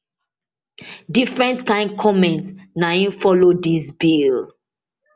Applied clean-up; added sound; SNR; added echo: none; none; none; none.